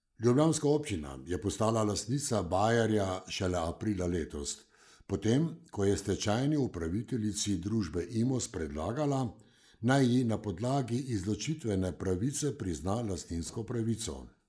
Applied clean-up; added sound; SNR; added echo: neural mask model Resemble Enhance denoiser.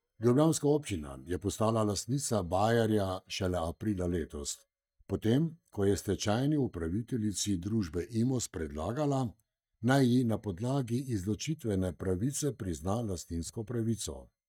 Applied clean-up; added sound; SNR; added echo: neural mask model DeepFilterNet 3.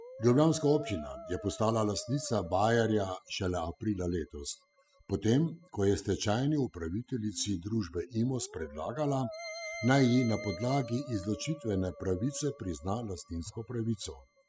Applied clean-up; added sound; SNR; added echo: classical method spectral subtraction.